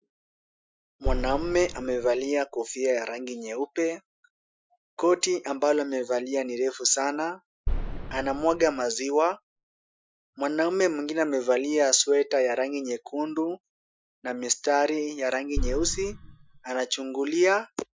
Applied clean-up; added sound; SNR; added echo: classical method Wiener filter.